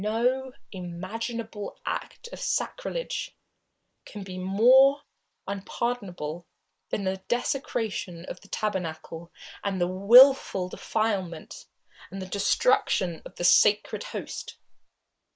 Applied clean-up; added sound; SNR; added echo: neural mask model Resemble Enhance denoiser.